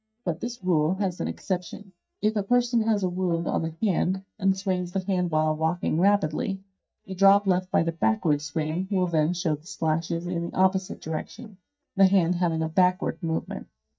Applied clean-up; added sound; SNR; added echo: neural mask model DeepFilterNet 3.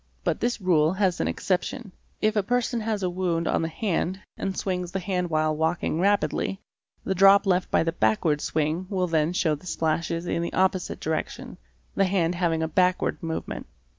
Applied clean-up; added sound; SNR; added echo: none; none; none; none.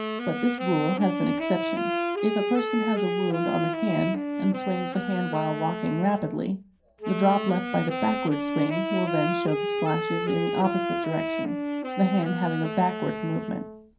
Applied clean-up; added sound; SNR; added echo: none; Wind instrument, woodwind instrument; 2 dB; reverberation time 0.3 s.